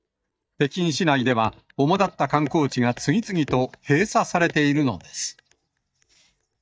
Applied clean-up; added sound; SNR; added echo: neural mask model DeepFilterNet 3.